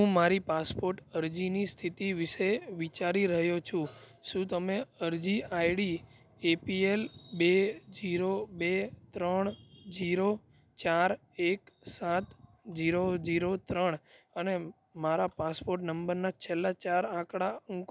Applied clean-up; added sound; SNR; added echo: none; none; none; none.